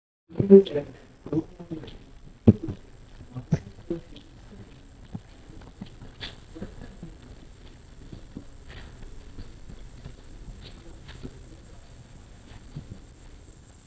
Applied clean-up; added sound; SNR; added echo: neural mask model DeepFilterNet 3.